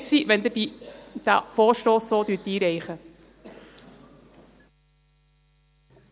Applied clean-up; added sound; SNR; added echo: none; none; none; none.